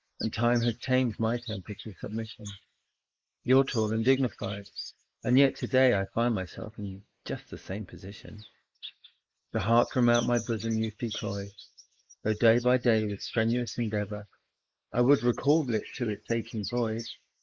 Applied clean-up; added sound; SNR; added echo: neural mask model Resemble Enhance denoiser.